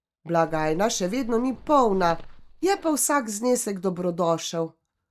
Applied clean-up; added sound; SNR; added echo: neural mask model DeepFilterNet 3.